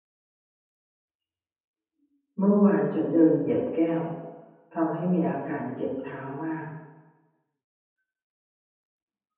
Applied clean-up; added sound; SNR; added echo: none; none; none; reverberation time 1.1 s.